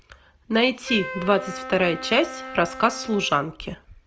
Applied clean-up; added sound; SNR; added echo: none; Wind instrument, woodwind instrument; 12 dB; none.